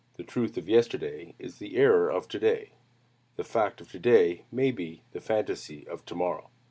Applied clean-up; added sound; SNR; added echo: none; none; none; none.